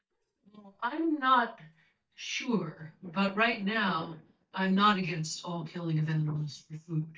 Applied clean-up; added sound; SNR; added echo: neural mask model DeepFilterNet 3.